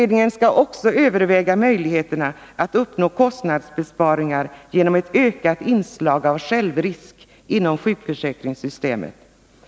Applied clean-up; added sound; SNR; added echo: none; none; none; none.